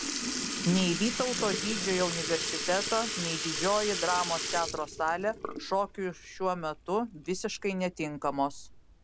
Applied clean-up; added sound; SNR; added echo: none; Sink (filling or washing) / Liquid; 4 dB; none.